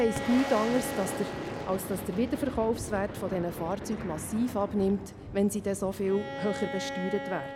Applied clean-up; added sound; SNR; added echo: none; Bowed string instrument + Boom; 7 dB; none.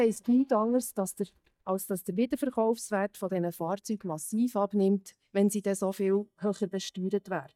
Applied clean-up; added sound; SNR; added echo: neural mask model DeepFilterNet 3.